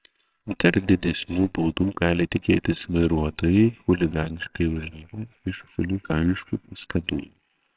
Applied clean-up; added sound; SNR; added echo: neural separator model SepFormer WHAMR!.